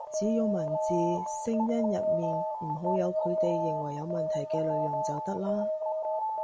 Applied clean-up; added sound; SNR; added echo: none; Alarm; -2 dB; none.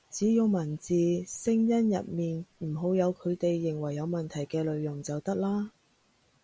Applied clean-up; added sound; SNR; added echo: none; none; none; none.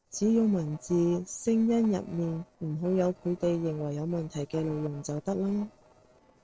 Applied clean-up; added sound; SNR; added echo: neural separator model SepFormer DNS4.